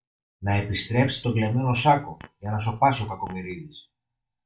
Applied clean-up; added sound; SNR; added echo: neural mask model DeepFilterNet 3.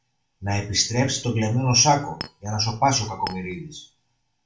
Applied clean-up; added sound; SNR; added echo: none; Chink, clink; 15 dB; reverberation time 0.3 s.